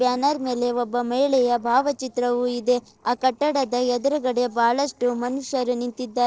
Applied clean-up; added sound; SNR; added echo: neural separator model SepFormer DNS4.